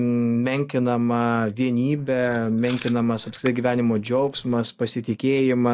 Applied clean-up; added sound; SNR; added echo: neural mask model Resemble Enhance denoiser.